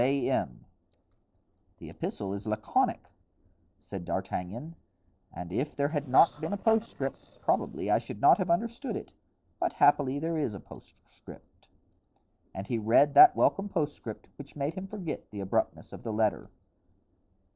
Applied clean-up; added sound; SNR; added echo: neural separator model SepFormer DNS4.